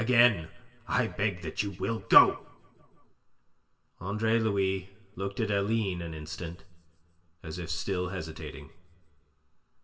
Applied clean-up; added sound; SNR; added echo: none; none; none; reverberation time 0.8 s.